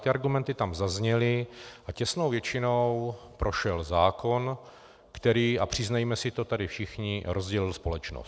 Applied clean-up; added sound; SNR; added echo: none; none; none; none.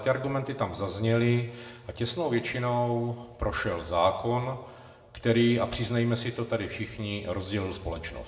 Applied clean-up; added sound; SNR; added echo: none; none; none; reverberation time 1.3 s.